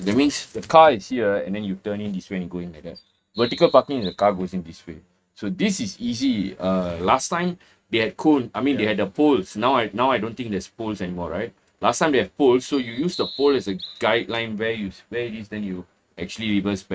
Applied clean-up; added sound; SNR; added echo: neural mask model RNNoise.